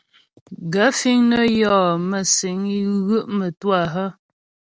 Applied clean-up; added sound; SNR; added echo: none; none; none; none.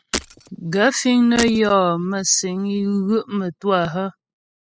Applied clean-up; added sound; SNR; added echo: classical method spectral subtraction.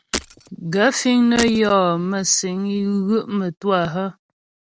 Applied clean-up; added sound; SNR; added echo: none; Shatter; 11 dB; none.